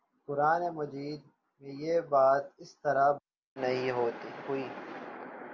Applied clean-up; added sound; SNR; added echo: none; none; none; none.